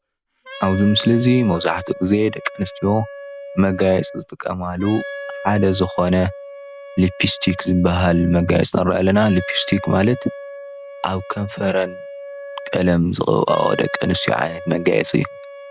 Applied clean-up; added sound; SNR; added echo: none; Wind instrument, woodwind instrument; 14 dB; none.